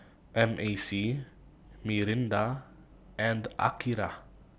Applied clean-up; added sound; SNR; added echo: none; none; none; none.